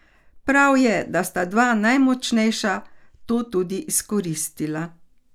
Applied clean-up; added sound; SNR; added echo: none; none; none; none.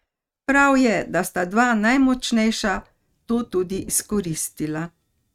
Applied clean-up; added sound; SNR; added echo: neural mask model RNNoise.